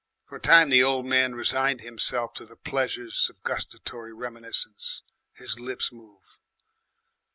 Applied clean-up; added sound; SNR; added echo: none; none; none; none.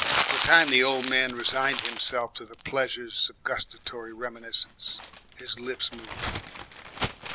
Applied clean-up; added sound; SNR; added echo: none; Crumpling, crinkling; 6 dB; none.